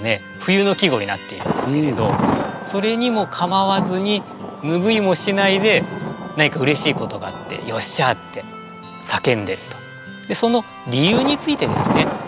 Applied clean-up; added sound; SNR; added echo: none; Thunder; 7 dB; none.